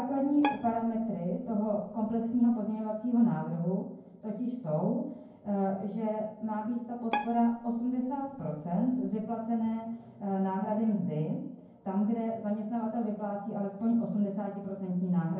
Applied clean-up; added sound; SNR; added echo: none; Bowed string instrument; 10 dB; reverberation time 0.9 s.